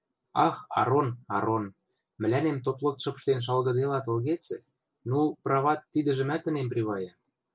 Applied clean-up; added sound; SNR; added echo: none; none; none; none.